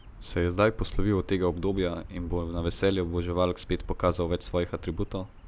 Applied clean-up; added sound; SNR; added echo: none; Bird vocalization, bird call, bird song; 16 dB; none.